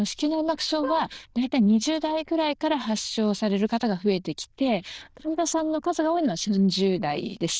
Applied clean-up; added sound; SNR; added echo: neural diffusion model UNIVERSE++.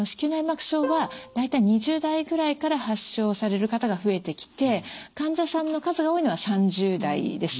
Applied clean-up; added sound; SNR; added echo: none; Plucked string instrument; 12 dB; none.